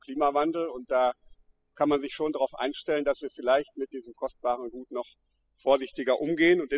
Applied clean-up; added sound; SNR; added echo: classical method spectral subtraction.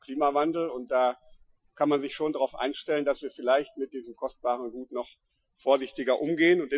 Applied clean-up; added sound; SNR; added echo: classical method Wiener filter.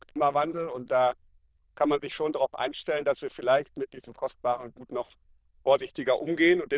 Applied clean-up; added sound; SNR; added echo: neural diffusion model UNIVERSE++.